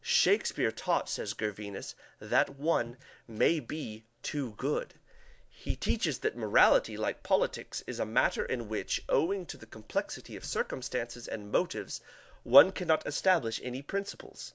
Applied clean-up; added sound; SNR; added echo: none; none; none; none.